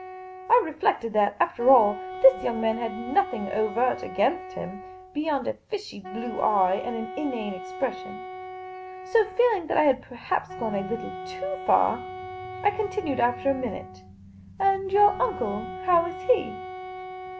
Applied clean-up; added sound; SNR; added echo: none; Wind instrument, woodwind instrument; 12 dB; none.